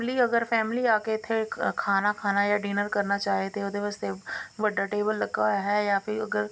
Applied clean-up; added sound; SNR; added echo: none; none; none; none.